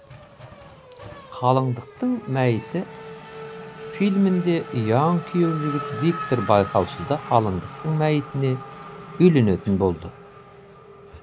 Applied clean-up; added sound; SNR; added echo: none; Race car, auto racing / Accelerating, revving, vroom; 14 dB; none.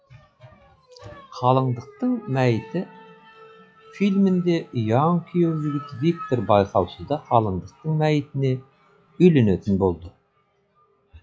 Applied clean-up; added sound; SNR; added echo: classical method log-MMSE.